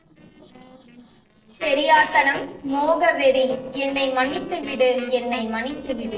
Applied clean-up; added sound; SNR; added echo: neural separator model SepFormer DNS4.